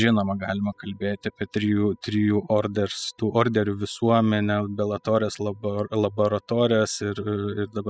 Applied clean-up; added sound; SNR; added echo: classical method spectral subtraction.